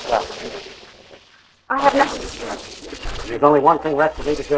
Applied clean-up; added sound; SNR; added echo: neural separator model SepFormer DNS4.